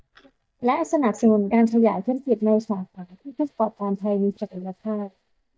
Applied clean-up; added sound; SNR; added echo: neural mask model DeepFilterNet 3.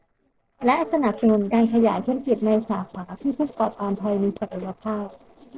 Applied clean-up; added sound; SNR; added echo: neural separator model SepFormer DNS4.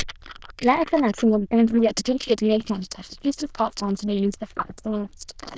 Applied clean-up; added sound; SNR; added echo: neural diffusion model UNIVERSE++.